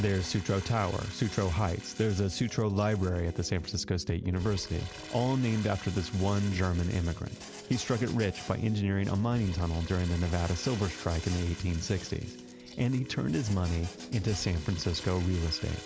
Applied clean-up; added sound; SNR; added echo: none; Crumpling, crinkling + Printer; 16 dB; none.